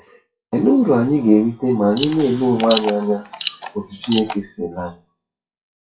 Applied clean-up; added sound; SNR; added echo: classical method WPE with log-MMSE.